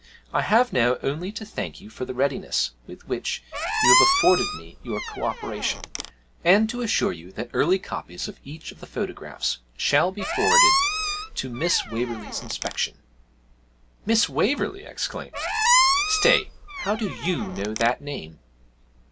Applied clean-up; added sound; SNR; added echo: none; Squeak; -2 dB; none.